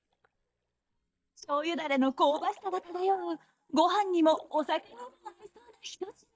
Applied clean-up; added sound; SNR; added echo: neural mask model DeepFilterNet 3.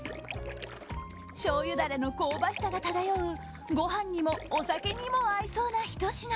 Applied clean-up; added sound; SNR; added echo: none; Splash, splatter; 15 dB; none.